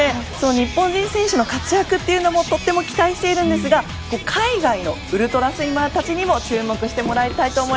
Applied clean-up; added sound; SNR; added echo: none; none; none; none.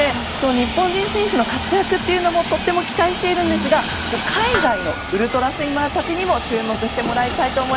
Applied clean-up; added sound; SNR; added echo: none; Dishes, pots, and pans + Hiss; 6 dB; none.